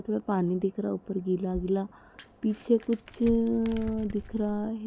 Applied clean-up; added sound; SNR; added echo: none; Crumpling, crinkling; 13 dB; none.